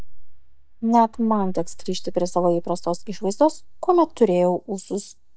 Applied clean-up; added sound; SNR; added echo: neural mask model DeepFilterNet 3.